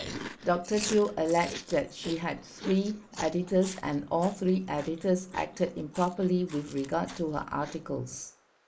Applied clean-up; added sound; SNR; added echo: neural mask model Resemble Enhance denoiser.